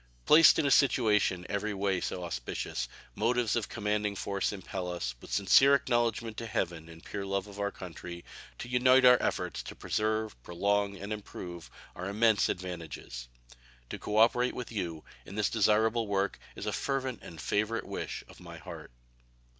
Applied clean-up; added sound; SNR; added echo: none; none; none; none.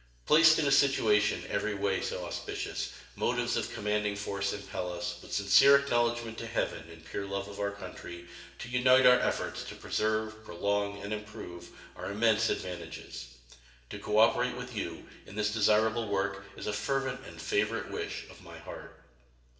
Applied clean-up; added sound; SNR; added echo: none; none; none; reverberation time 1.0 s.